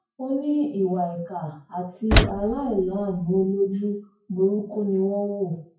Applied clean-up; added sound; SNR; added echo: classical method WPE with log-MMSE.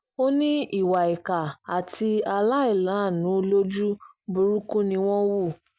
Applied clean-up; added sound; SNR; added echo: none; none; none; none.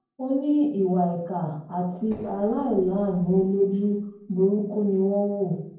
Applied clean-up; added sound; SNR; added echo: neural separator model SepFormer DNS4.